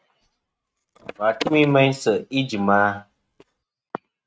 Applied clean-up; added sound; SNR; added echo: neural mask model RNNoise.